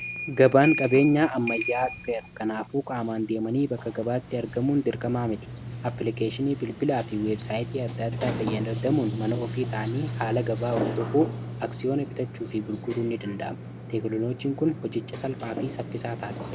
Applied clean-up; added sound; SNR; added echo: none; Sliding door; 8 dB; none.